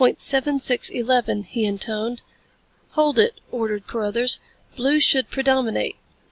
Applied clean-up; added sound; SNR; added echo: none; none; none; none.